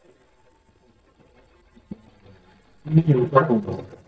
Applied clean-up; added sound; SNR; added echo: neural mask model DeepFilterNet 3.